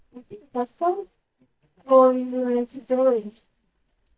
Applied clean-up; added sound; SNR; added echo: neural mask model DeepFilterNet 3.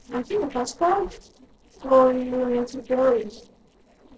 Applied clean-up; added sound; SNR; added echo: neural separator model SepFormer DNS4.